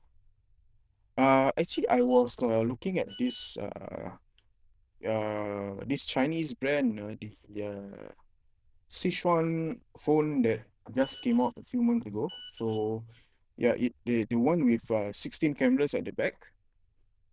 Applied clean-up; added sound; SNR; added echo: neural diffusion model UNIVERSE++.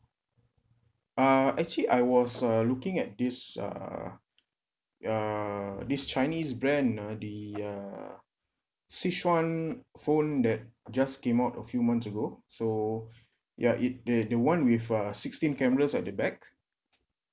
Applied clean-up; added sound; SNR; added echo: none; none; none; none.